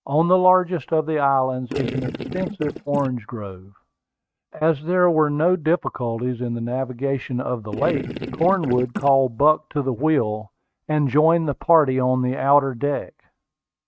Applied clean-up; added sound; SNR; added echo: neural mask model RNNoise.